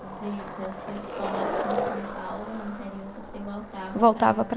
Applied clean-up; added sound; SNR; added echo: none; Skateboard; 6 dB; none.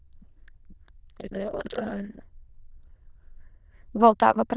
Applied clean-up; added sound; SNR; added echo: neural diffusion model UNIVERSE++.